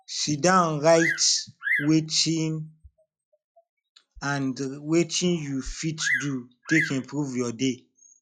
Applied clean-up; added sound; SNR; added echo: classical method log-MMSE.